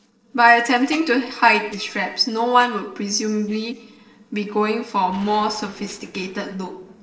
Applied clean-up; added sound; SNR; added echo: neural separator model SepFormer DNS4.